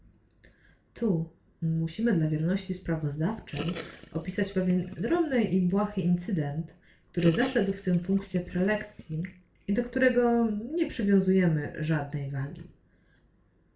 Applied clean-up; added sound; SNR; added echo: none; Gurgling; 15 dB; reverberation time 0.4 s.